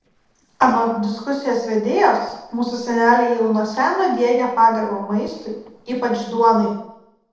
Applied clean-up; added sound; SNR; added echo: neural separator model SepFormer DNS4.